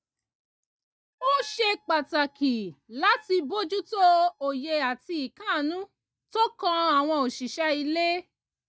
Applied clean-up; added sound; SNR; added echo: neural mask model DeepFilterNet 3.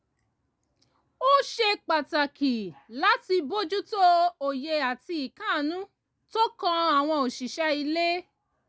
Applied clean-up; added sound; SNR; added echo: none; none; none; none.